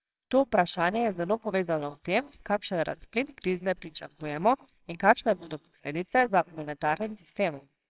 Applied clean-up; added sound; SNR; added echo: neural separator model SepFormer WHAMR!.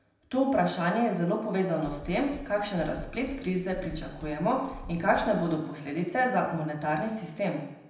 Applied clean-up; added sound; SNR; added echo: none; Drum kit; 15 dB; reverberation time 0.8 s.